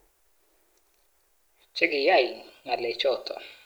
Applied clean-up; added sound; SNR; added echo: none; none; none; none.